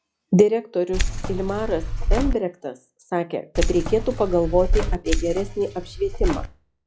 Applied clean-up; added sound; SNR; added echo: classical method log-MMSE.